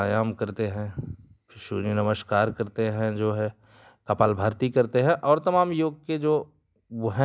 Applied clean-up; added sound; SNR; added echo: none; none; none; none.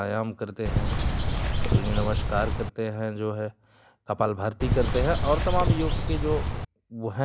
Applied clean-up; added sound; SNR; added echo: none; Bird; -4 dB; none.